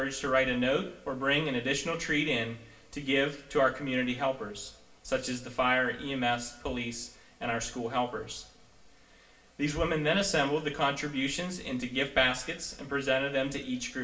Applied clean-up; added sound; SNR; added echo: none; none; none; reverberation time 0.3 s.